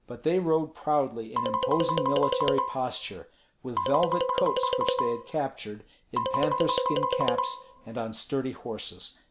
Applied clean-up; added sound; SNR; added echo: none; Marimba, xylophone; -2 dB; none.